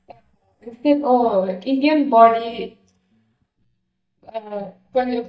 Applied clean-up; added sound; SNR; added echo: neural mask model DeepFilterNet 3.